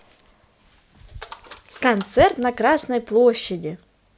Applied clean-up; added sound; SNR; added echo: none; none; none; none.